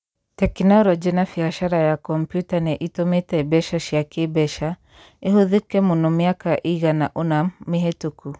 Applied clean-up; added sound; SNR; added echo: none; none; none; none.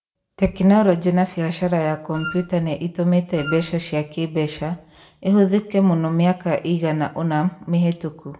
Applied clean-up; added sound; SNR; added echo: none; Wind instrument, woodwind instrument; 13 dB; reverberation time 0.5 s.